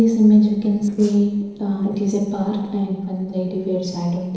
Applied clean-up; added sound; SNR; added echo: neural separator model SepFormer DNS4.